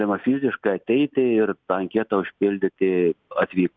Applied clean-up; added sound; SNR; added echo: none; none; none; none.